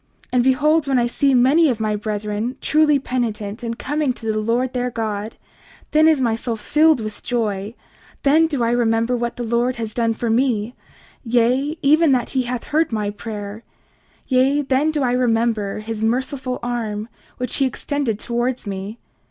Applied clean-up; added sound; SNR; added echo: none; none; none; none.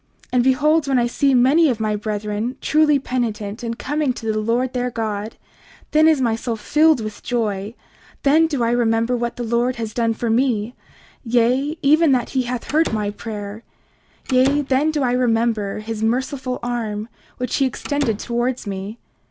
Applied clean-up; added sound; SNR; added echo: none; Slam; 14 dB; none.